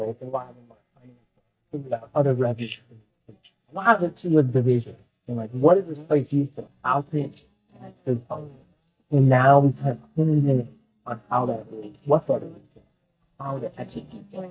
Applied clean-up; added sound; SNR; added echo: neural mask model DeepFilterNet 3.